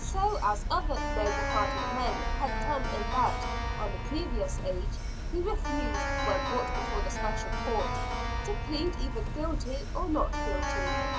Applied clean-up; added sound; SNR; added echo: none; Keyboard (musical); -3 dB; none.